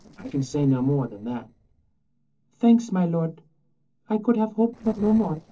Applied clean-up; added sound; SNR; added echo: neural separator model SepFormer DNS4.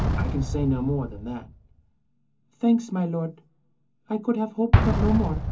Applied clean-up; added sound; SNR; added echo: none; Explosion; 0 dB; reverberation time 0.3 s.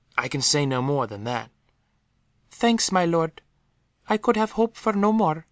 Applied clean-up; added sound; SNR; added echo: none; none; none; none.